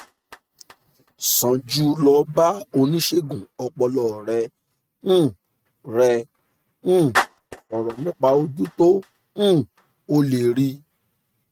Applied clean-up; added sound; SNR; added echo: neural mask model RNNoise.